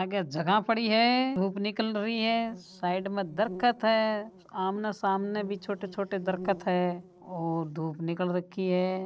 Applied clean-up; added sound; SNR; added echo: neural separator model SepFormer DNS4.